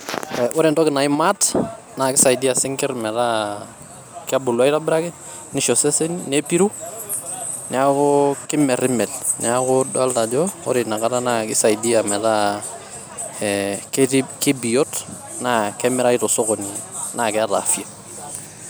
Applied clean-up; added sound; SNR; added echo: none; none; none; none.